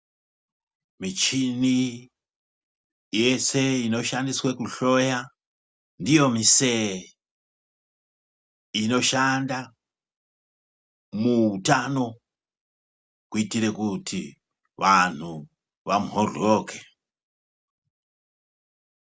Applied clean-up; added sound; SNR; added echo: none; none; none; none.